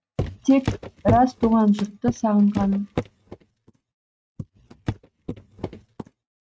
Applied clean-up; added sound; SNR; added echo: neural mask model RNNoise.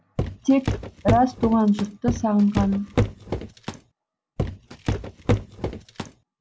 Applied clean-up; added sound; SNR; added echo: none; Walk, footsteps; 3 dB; none.